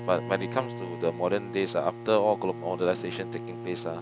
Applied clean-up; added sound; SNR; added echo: none; Bowed string instrument; 9 dB; none.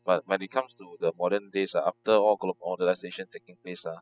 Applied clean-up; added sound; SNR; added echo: classical method spectral subtraction.